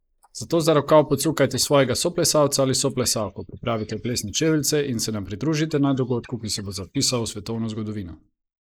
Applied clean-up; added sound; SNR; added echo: neural mask model Resemble Enhance denoiser.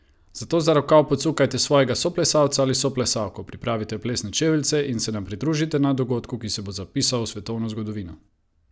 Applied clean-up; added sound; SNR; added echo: none; none; none; none.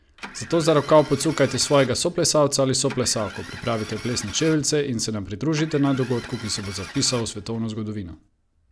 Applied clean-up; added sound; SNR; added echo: none; Engine starting; 17 dB; none.